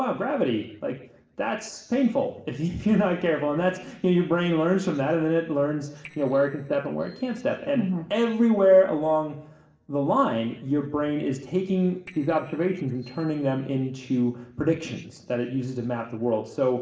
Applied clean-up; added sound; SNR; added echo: neural separator model SepFormer DNS4.